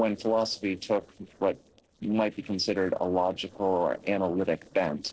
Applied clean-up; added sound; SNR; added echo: neural separator model SepFormer DNS4.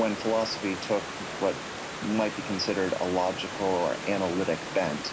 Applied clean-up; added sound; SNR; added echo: none; Stream / Liquid; 7 dB; none.